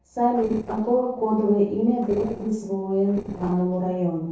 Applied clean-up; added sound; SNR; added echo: neural separator model SepFormer DNS4.